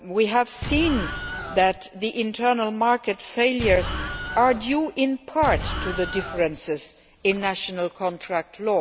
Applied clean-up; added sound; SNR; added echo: none; Explosion; 6 dB; none.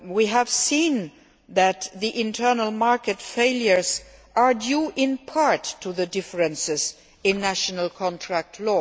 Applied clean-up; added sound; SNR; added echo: none; none; none; none.